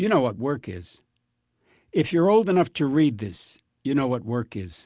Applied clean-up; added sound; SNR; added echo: none; none; none; none.